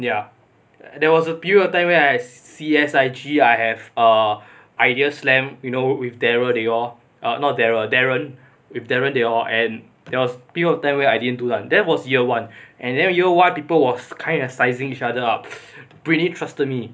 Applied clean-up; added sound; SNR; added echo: none; none; none; none.